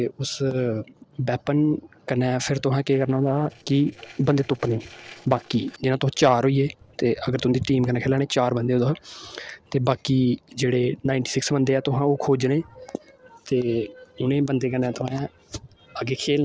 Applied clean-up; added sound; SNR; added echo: neural separator model SepFormer DNS4.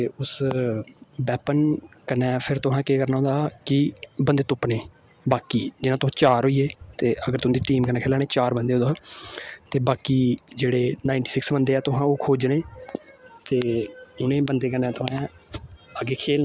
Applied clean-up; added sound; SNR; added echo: none; none; none; none.